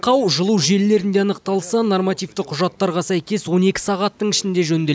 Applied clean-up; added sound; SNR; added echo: none; none; none; none.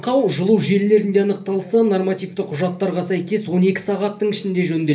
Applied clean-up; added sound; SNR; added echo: none; none; none; reverberation time 0.3 s.